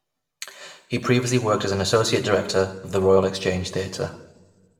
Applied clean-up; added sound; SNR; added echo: none; none; none; reverberation time 0.7 s.